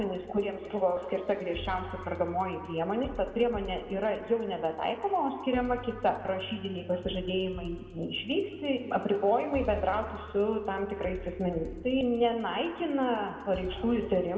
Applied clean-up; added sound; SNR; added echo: none; none; none; reverberation time 2.1 s.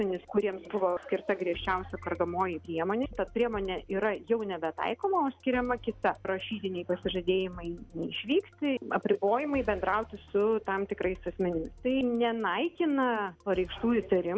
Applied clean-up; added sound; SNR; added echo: none; none; none; none.